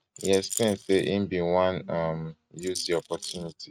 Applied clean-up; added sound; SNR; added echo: neural mask model RNNoise.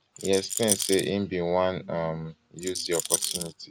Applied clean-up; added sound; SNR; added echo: none; Rattle; 3 dB; none.